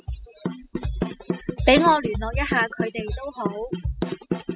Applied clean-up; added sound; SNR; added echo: classical method spectral subtraction.